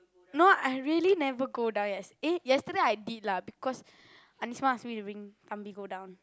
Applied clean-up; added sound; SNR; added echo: none; none; none; none.